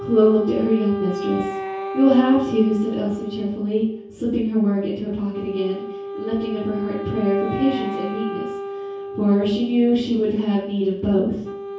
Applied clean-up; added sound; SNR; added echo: none; Wind instrument, woodwind instrument; 10 dB; reverberation time 0.6 s.